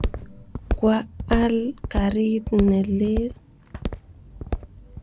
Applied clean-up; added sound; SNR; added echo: none; Walk, footsteps; 6 dB; none.